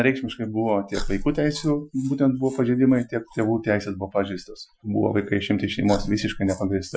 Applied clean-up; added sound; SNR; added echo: classical method Wiener filter.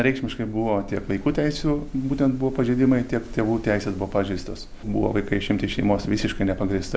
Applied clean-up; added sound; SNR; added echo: none; none; none; none.